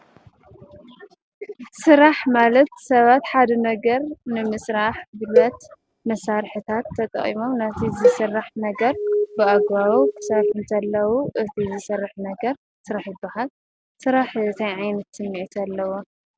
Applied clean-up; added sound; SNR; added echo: none; Alarm + Cowbell; 1 dB; none.